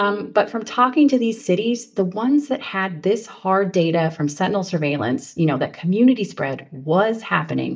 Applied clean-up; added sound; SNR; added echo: neural mask model DeepFilterNet 3.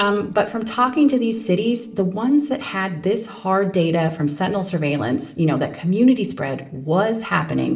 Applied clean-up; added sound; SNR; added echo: neural separator model SepFormer DNS4.